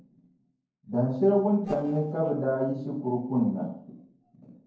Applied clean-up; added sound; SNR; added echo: neural separator model SepFormer DNS4.